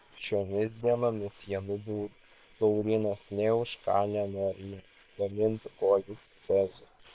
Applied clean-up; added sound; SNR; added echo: neural separator model SepFormer WHAM!.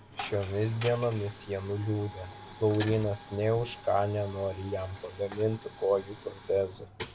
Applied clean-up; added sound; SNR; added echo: none; Coin (dropping); 14 dB; none.